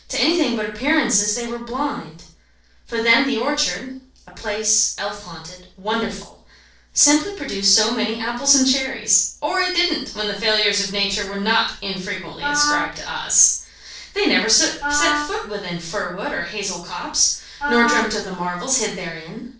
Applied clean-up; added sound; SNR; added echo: neural separator model SepFormer DNS4.